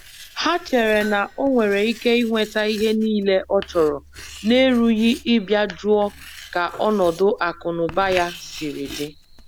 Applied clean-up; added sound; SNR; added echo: none; Writing + Hammer; 18 dB; none.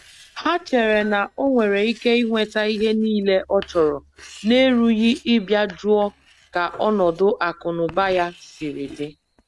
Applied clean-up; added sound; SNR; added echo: neural mask model RNNoise.